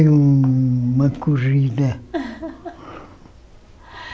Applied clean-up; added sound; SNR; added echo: none; none; none; none.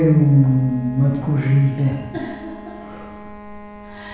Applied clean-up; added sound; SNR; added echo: none; Wind instrument, woodwind instrument; 18 dB; reverberation time 0.9 s.